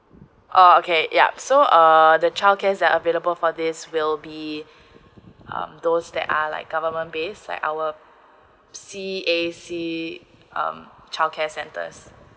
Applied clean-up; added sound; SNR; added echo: none; none; none; none.